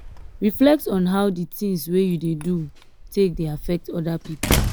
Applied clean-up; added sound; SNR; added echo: none; Slam; 7 dB; none.